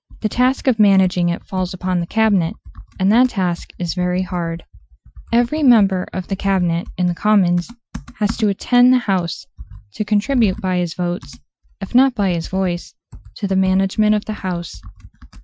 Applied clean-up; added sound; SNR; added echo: classical method Wiener filter.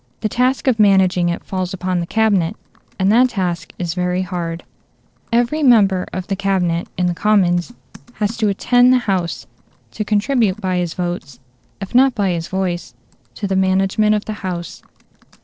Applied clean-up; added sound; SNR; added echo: neural separator model SepFormer DNS4.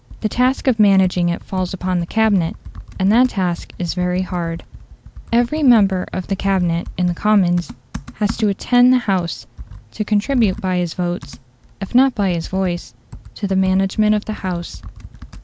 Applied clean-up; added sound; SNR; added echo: none; Computer keyboard; 16 dB; none.